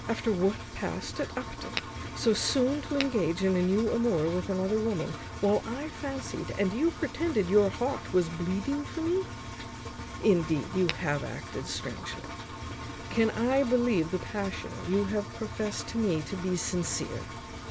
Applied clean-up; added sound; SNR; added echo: none; Engine + Tap / Glass; 9 dB; none.